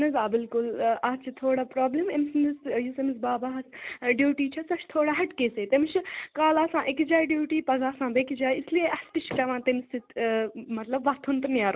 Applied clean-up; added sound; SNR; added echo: none; none; none; none.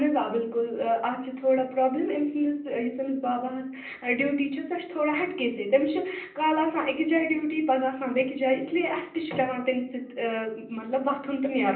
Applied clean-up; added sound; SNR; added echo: none; none; none; reverberation time 0.6 s.